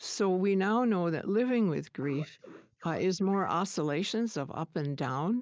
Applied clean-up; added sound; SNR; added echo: neural mask model Resemble Enhance denoiser.